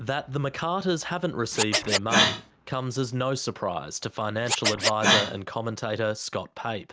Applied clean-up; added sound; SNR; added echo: none; Scratching (performance technique); 0 dB; none.